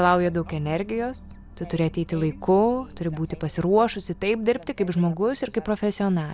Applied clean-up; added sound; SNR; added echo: none; none; none; none.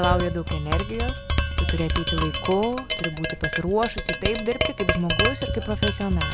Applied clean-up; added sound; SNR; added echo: none; Tap; -1 dB; none.